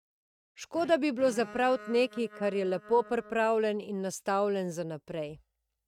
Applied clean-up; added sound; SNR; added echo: neural mask model RNNoise.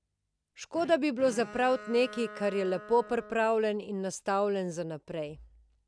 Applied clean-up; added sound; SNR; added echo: none; Bowed string instrument; 17 dB; none.